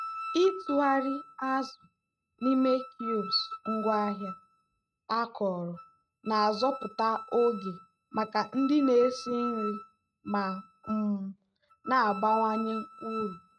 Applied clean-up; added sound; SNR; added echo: neural mask model RNNoise.